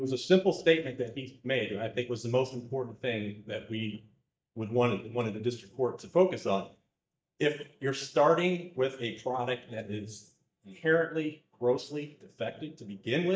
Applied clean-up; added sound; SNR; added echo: neural mask model DeepFilterNet 3.